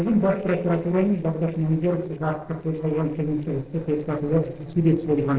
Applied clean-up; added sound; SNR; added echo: neural separator model SepFormer DNS4.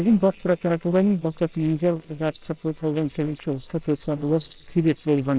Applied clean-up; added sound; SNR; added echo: neural separator model SepFormer WHAMR!.